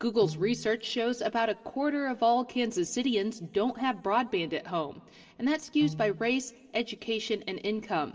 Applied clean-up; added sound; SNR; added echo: none; Piano; 11 dB; reverberation time 0.6 s.